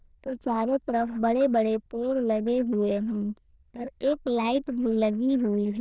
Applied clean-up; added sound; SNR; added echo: neural diffusion model UNIVERSE++.